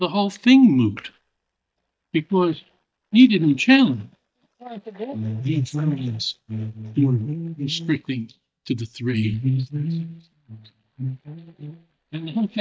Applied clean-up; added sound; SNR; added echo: neural mask model DeepFilterNet 3.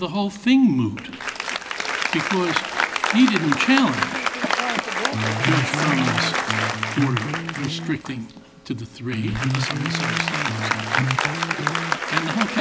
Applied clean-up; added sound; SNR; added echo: none; Electric guitar + Applause; 0 dB; none.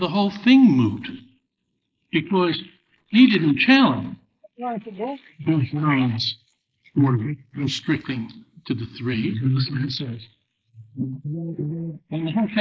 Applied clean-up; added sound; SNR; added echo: neural mask model Resemble Enhance denoiser.